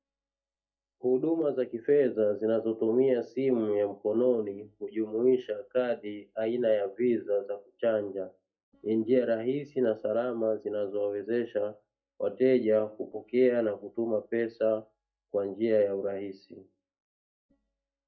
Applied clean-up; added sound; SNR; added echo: neural mask model DeepFilterNet 3.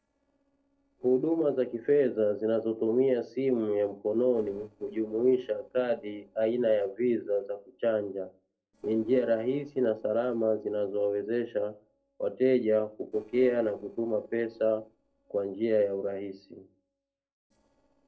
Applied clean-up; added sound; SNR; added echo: neural separator model SepFormer DNS4.